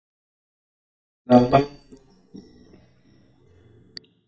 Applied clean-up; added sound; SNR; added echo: neural mask model DeepFilterNet 3.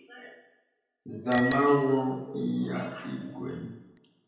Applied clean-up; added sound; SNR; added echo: none; Bicycle bell; -5 dB; reverberation time 0.9 s.